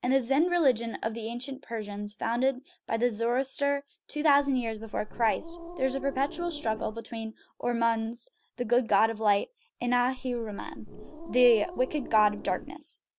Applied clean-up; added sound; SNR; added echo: none; Growling; 13 dB; none.